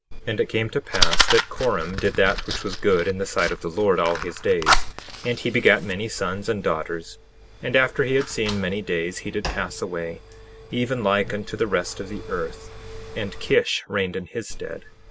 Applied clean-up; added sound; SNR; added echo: none; Fire; 4 dB; none.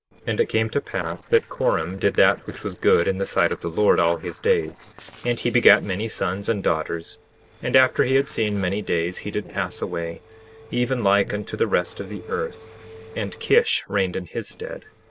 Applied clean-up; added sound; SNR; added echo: neural separator model SepFormer DNS4.